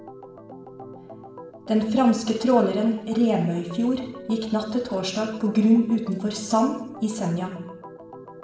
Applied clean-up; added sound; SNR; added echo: none; Organ; 17 dB; reverberation time 0.7 s.